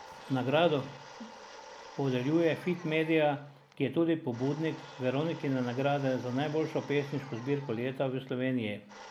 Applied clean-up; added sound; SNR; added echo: none; Domestic sounds, home sounds; 18 dB; none.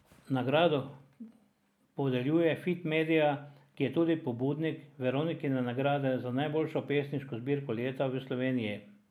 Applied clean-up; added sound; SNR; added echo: none; none; none; none.